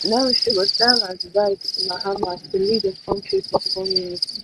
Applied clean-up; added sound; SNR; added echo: neural mask model RNNoise.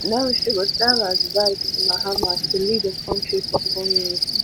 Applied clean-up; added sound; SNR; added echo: none; Cricket; -1 dB; none.